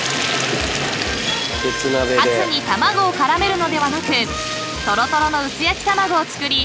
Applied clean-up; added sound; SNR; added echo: none; none; none; none.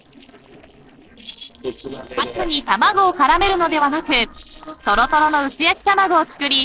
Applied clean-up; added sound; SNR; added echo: neural separator model SepFormer DNS4.